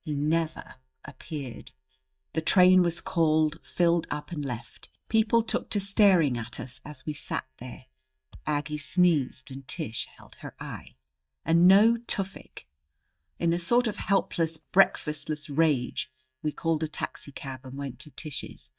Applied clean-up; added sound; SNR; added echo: neural mask model DeepFilterNet 3.